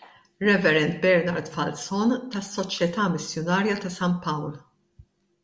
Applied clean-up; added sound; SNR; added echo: none; none; none; none.